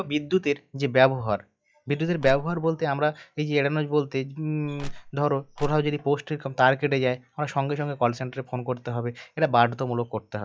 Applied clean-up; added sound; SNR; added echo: classical method log-MMSE.